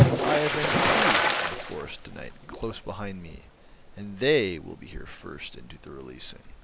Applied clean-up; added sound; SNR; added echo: none; Splash, splatter; -4 dB; none.